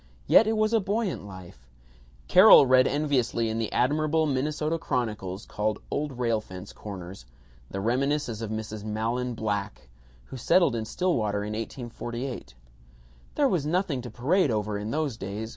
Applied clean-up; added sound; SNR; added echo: none; none; none; none.